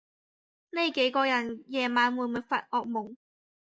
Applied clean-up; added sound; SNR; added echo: none; none; none; none.